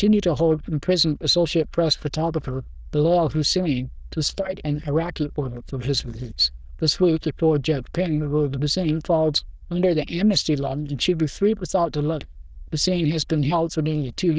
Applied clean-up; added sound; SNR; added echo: neural diffusion model UNIVERSE++.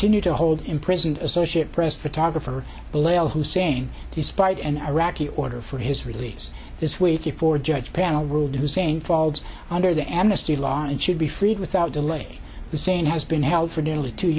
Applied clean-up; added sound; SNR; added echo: none; none; none; none.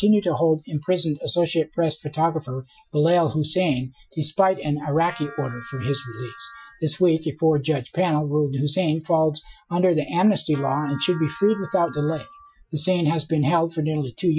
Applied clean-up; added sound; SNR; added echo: classical method Wiener filter.